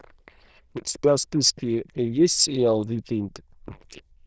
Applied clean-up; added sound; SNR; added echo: neural diffusion model UNIVERSE++.